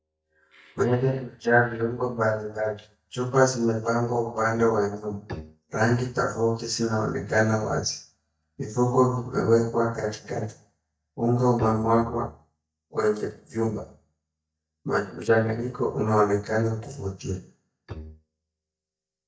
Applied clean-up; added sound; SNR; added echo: neural mask model DeepFilterNet 3.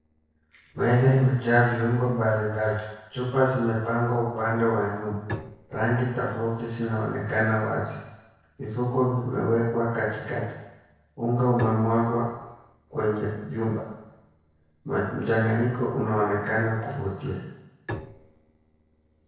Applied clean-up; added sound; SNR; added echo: neural separator model SepFormer DNS4.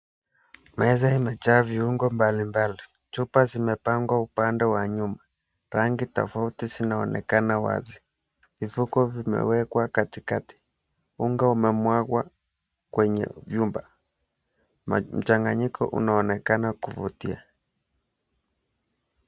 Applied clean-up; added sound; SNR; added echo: none; none; none; none.